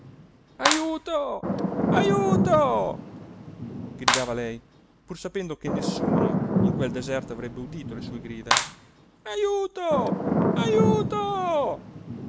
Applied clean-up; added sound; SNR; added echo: none; Thunder / Rain + Clapping; -1 dB; none.